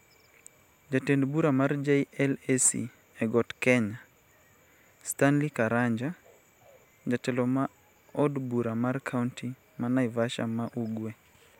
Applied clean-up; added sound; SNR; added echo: none; none; none; none.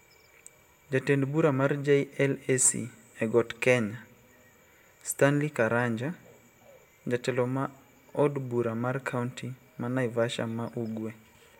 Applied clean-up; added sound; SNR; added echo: none; none; none; reverberation time 0.3 s.